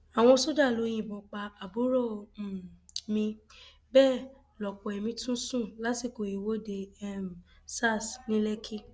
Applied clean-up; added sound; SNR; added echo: none; none; none; none.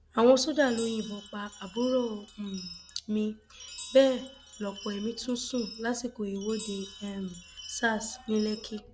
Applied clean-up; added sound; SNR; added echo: none; Chime; 16 dB; none.